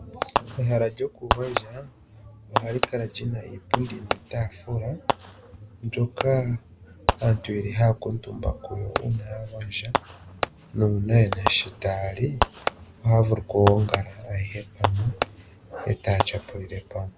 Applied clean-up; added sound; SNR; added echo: none; Fireworks; 5 dB; none.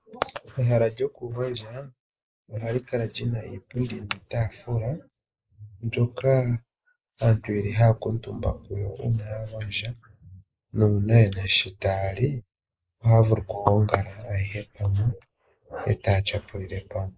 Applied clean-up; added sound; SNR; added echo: neural mask model Resemble Enhance denoiser.